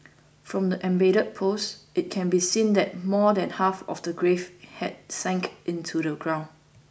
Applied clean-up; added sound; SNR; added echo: none; none; none; none.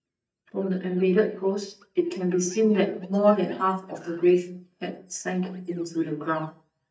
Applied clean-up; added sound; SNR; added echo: neural mask model DeepFilterNet 3.